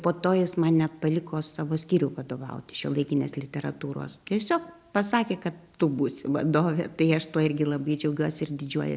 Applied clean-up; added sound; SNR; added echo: none; none; none; none.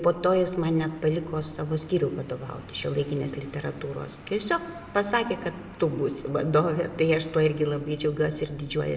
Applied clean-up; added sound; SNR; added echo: none; Vehicle; 20 dB; reverberation time 1.5 s.